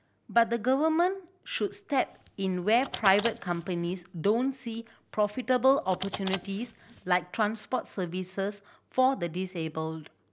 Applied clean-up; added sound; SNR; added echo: none; Car; 13 dB; none.